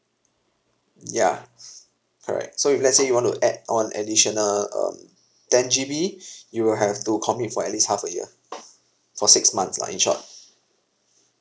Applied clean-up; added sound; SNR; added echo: none; none; none; none.